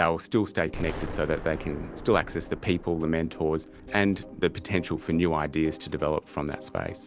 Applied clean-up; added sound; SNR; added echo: none; Explosion; 14 dB; none.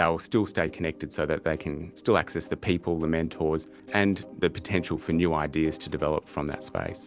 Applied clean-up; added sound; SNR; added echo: none; none; none; none.